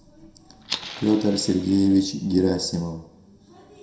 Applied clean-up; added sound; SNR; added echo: none; Fire; 14 dB; reverberation time 0.5 s.